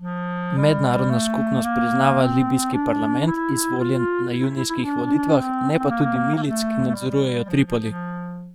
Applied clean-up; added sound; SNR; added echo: neural mask model RNNoise.